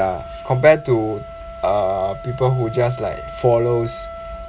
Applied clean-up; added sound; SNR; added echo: none; Wind instrument, woodwind instrument; 14 dB; none.